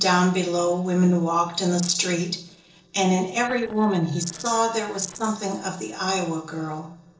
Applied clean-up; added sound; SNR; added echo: neural separator model SepFormer DNS4.